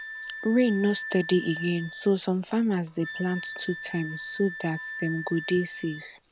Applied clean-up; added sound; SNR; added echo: none; Wind instrument, woodwind instrument; 11 dB; none.